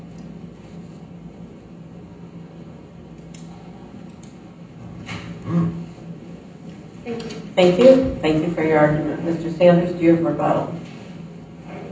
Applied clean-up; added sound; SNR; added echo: none; none; none; reverberation time 0.6 s.